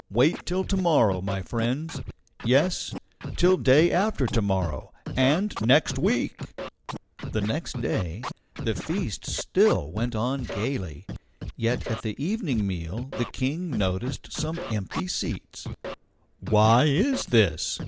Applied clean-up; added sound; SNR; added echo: none; Scratching (performance technique); 11 dB; none.